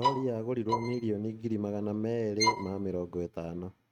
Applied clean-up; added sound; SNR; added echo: neural mask model RNNoise.